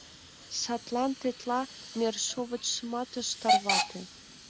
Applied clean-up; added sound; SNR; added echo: none; Hiss / Alarm / Train; 1 dB; none.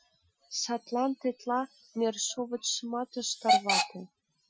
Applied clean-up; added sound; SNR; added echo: classical method Wiener filter.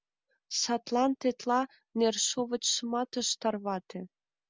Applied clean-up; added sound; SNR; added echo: none; none; none; none.